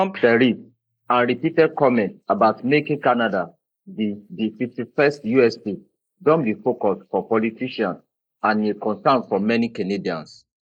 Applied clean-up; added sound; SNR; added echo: neural mask model Resemble Enhance denoiser.